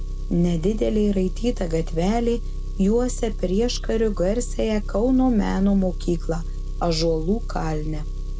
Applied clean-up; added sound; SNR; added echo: none; Engine; 4 dB; none.